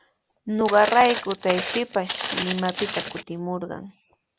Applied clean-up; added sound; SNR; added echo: none; Walk, footsteps; 7 dB; none.